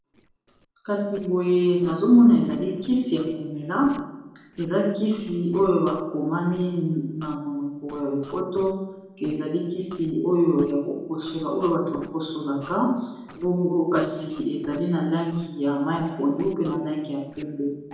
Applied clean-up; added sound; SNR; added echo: neural separator model SepFormer DNS4.